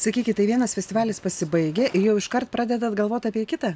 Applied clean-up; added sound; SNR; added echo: none; none; none; none.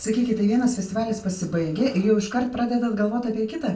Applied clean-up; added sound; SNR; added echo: none; none; none; reverberation time 0.3 s.